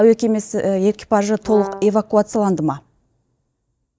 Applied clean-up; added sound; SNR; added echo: neural mask model DeepFilterNet 3.